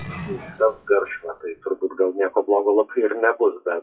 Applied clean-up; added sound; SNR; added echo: classical method WPE with log-MMSE.